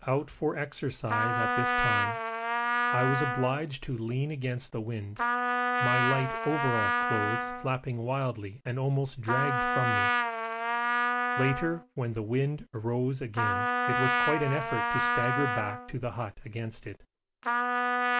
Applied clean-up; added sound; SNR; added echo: none; Trumpet; -2 dB; none.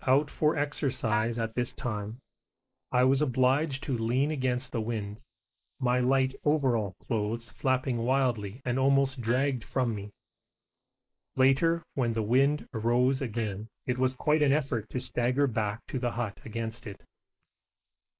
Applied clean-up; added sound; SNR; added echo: neural mask model Resemble Enhance denoiser.